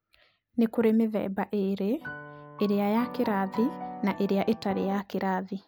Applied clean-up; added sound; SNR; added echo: none; Piano; 12 dB; none.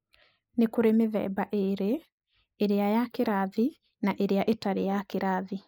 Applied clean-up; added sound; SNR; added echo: neural mask model Resemble Enhance denoiser.